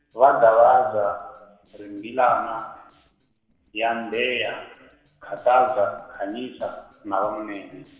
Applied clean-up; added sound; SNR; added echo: neural separator model SepFormer DNS4.